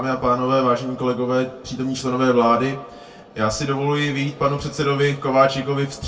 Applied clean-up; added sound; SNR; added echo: none; none; none; reverberation time 0.2 s.